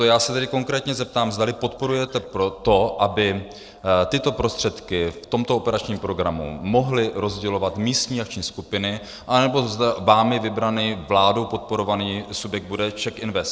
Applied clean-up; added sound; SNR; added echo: neural separator model SepFormer DNS4.